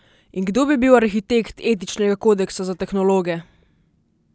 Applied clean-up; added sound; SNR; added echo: none; none; none; none.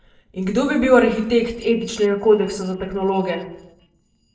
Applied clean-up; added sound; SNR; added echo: neural separator model SepFormer DNS4.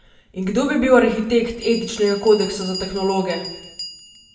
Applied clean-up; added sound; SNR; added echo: none; Bell; 16 dB; reverberation time 0.7 s.